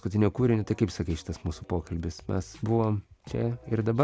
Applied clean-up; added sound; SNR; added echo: none; none; none; none.